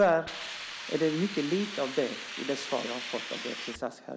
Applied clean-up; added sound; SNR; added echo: none; Hiss; 8 dB; none.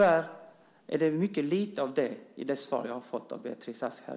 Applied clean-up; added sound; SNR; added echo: none; none; none; none.